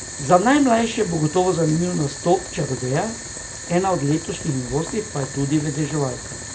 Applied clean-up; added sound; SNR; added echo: none; Boiling; 11 dB; none.